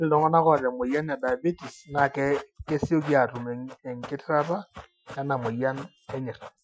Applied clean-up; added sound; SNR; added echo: classical method Wiener filter.